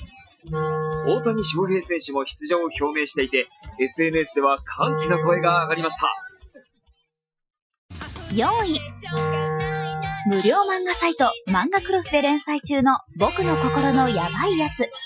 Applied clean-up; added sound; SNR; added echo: classical method Wiener filter.